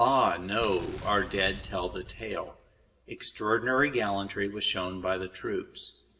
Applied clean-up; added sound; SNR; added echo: none; Explosion; 15 dB; reverberation time 0.7 s.